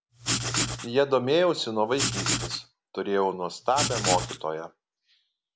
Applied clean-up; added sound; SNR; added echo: none; Writing; 1 dB; none.